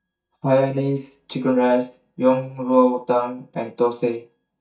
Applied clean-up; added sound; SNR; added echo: neural mask model DeepFilterNet 3.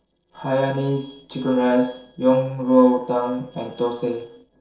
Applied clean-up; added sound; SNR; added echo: neural separator model SepFormer DNS4.